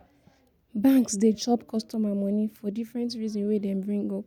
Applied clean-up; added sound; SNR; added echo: none; none; none; none.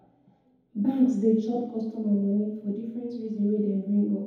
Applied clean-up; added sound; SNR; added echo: none; none; none; reverberation time 2.0 s.